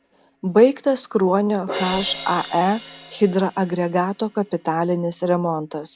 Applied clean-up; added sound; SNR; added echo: none; Crash cymbal; 16 dB; none.